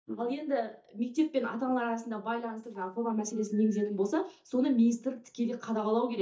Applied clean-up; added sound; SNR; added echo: neural mask model DeepFilterNet 3.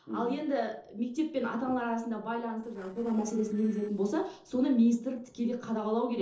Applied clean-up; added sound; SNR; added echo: neural separator model SepFormer DNS4.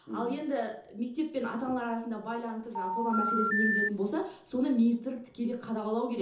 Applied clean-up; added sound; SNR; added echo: none; Telephone; 0 dB; reverberation time 0.6 s.